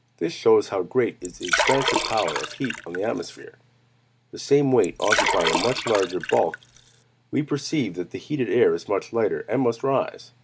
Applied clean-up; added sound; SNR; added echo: none; Liquid; 3 dB; none.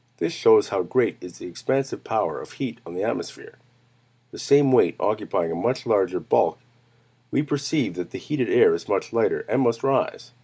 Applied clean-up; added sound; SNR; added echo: none; none; none; none.